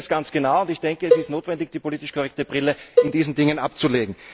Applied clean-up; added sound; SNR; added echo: none; Cowbell; 0 dB; none.